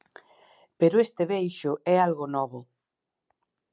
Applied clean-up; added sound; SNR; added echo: none; none; none; none.